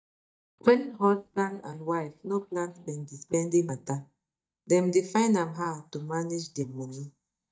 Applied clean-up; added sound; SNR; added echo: neural mask model DeepFilterNet 3.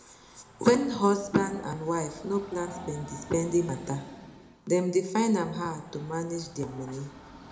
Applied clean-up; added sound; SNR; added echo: none; Train; 18 dB; reverberation time 0.5 s.